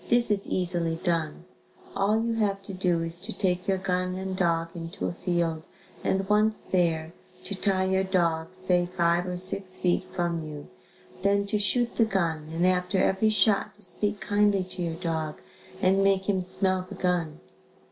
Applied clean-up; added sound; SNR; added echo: none; none; none; none.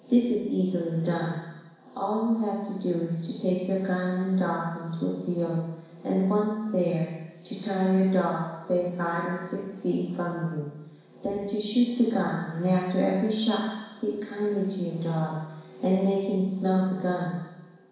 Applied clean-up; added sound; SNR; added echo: none; none; none; reverberation time 1.1 s.